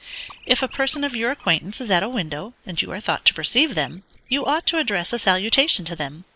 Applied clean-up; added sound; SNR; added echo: neural mask model Resemble Enhance denoiser.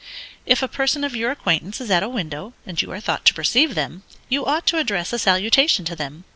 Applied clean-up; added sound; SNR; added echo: none; none; none; none.